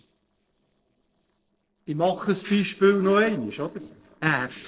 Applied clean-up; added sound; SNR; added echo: neural separator model SepFormer DNS4.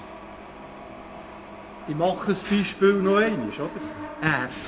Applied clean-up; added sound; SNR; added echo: none; Mechanisms; 12 dB; reverberation time 1.0 s.